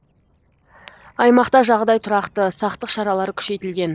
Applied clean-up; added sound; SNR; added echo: neural separator model SepFormer DNS4.